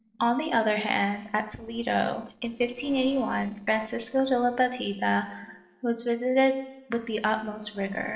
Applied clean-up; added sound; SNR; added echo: neural separator model SepFormer DNS4.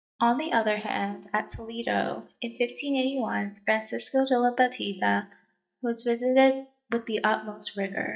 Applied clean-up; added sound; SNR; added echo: neural mask model DeepFilterNet 3.